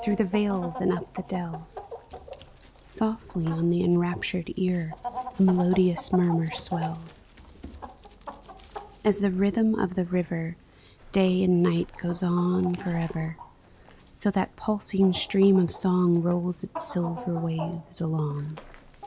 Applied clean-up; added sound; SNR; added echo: none; Chicken, rooster; 15 dB; none.